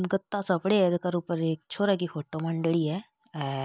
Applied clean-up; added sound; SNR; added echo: none; none; none; none.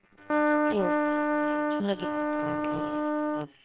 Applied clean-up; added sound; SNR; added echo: neural separator model SepFormer WHAMR!.